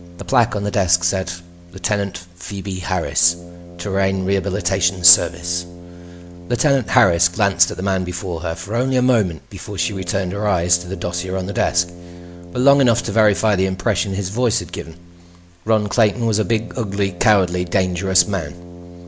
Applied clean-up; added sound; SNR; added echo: none; Brass instrument; 17 dB; none.